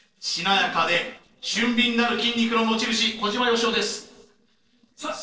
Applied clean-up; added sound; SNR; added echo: neural separator model SepFormer DNS4.